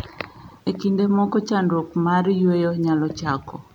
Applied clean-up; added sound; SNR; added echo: none; none; none; none.